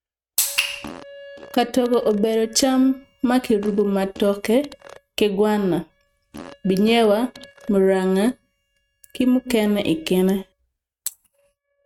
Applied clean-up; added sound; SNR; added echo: neural mask model RNNoise.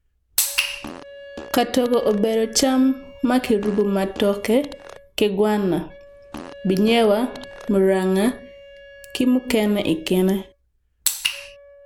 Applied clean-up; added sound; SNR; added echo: none; Wind instrument, woodwind instrument + Fart; 20 dB; none.